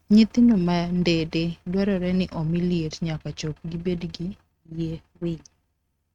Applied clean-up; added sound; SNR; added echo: neural mask model RNNoise.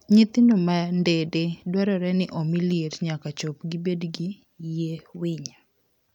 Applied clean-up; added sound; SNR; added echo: none; none; none; none.